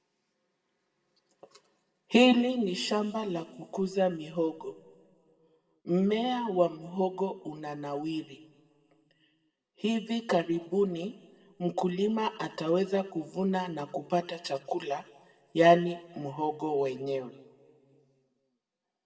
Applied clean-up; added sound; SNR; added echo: none; none; none; reverberation time 1.2 s.